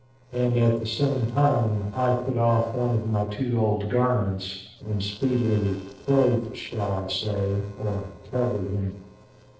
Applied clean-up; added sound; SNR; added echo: neural separator model SepFormer DNS4.